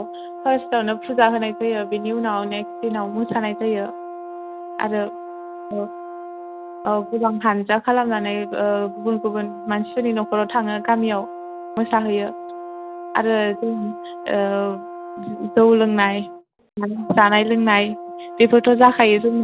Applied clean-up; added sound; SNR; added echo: none; Brass instrument; 13 dB; none.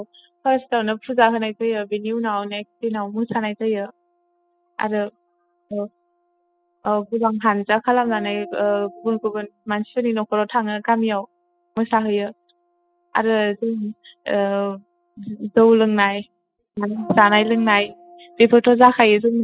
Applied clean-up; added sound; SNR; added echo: classical method spectral subtraction.